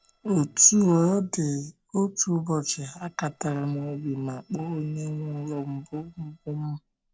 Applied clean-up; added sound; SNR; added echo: neural separator model SepFormer DNS4.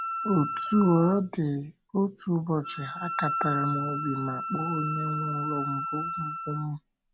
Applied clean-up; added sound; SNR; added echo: none; Wind instrument, woodwind instrument; 6 dB; none.